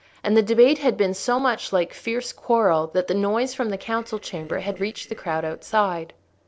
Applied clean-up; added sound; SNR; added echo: neural separator model SepFormer DNS4.